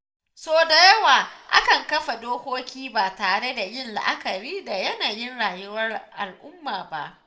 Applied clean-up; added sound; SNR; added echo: none; none; none; reverberation time 0.7 s.